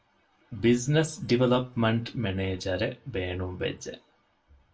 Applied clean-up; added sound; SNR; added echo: none; none; none; reverberation time 0.2 s.